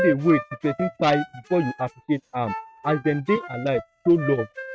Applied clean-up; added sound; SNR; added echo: neural mask model RNNoise.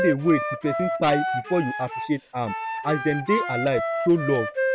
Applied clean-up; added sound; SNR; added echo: none; Wind instrument, woodwind instrument; 3 dB; none.